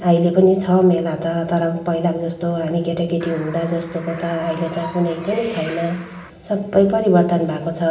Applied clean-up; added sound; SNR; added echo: none; Bird; 17 dB; reverberation time 1.3 s.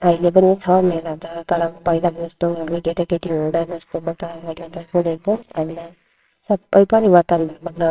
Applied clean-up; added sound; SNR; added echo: neural separator model SepFormer WHAMR!.